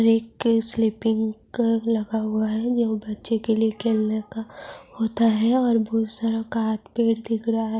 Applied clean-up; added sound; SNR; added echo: none; none; none; none.